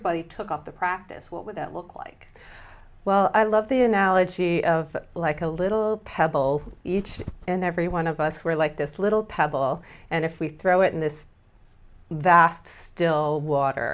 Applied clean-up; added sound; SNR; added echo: none; none; none; none.